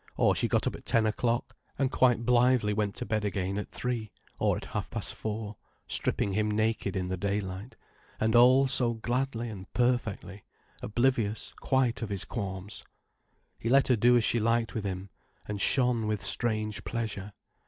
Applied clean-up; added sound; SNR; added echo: none; none; none; none.